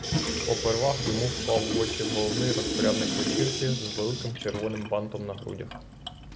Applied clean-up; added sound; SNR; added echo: none; Sink (filling or washing) / Water tap, faucet; 1 dB; none.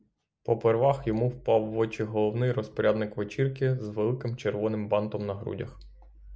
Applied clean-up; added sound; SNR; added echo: none; none; none; none.